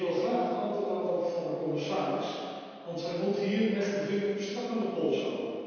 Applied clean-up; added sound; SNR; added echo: none; none; none; reverberation time 2.1 s.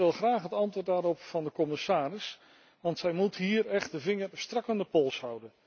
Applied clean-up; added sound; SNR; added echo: none; none; none; none.